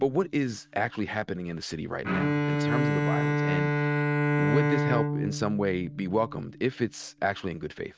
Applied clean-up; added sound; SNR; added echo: neural mask model RNNoise.